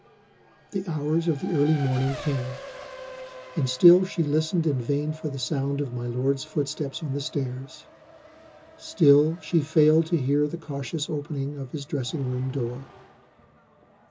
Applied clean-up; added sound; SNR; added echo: none; Race car, auto racing; 19 dB; reverberation time 0.2 s.